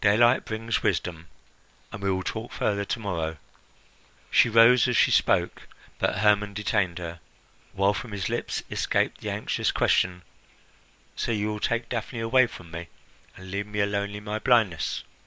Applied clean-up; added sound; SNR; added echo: none; none; none; none.